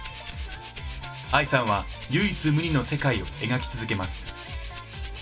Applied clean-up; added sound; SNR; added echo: none; Rattle (instrument); 17 dB; reverberation time 0.2 s.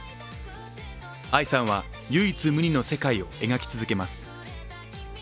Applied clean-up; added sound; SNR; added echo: none; none; none; none.